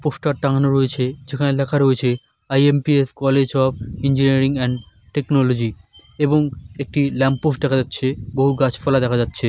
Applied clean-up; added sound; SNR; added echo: none; none; none; none.